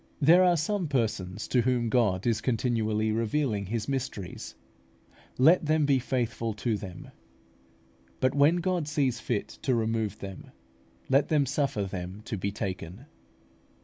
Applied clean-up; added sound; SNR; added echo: none; none; none; none.